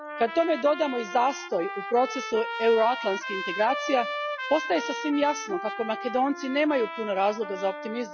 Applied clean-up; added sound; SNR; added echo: classical method Wiener filter.